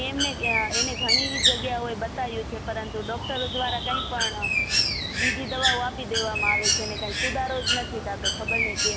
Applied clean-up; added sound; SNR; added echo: none; Bird; -5 dB; none.